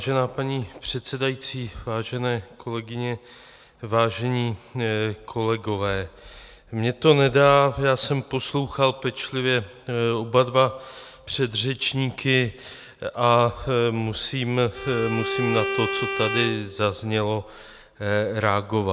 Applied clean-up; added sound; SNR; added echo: none; Bowed string instrument; 6 dB; none.